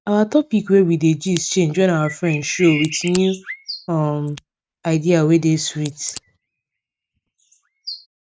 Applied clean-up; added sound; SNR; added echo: neural mask model RNNoise.